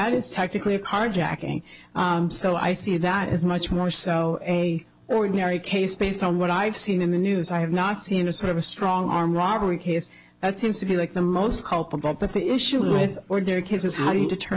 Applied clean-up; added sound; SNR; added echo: none; none; none; none.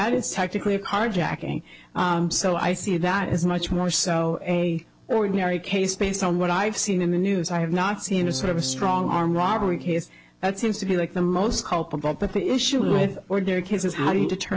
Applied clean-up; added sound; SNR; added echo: none; Electric guitar / Strum; 11 dB; none.